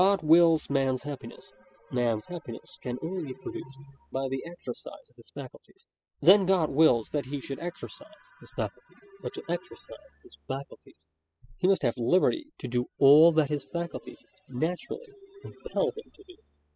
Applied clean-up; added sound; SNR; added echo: classical method spectral subtraction.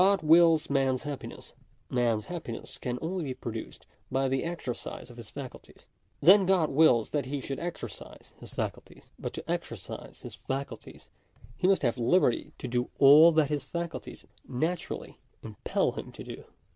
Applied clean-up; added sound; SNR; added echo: none; none; none; none.